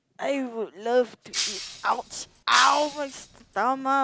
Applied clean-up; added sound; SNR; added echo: none; Shatter; 8 dB; none.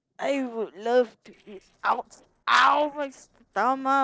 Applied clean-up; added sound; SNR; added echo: neural separator model SepFormer DNS4.